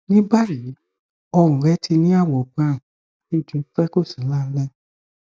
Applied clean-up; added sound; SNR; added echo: neural mask model DeepFilterNet 3.